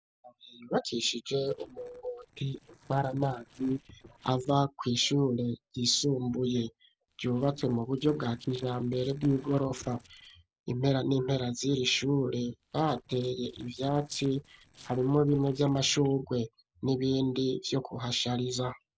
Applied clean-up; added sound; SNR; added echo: neural separator model SepFormer DNS4.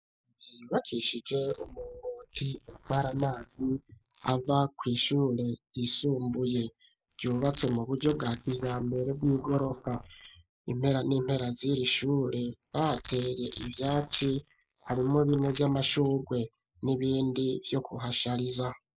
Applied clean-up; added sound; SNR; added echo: neural mask model Resemble Enhance denoiser.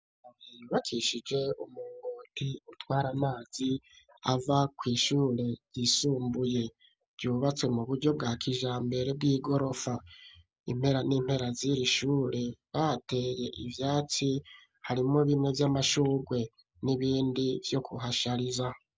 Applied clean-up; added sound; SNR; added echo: none; none; none; none.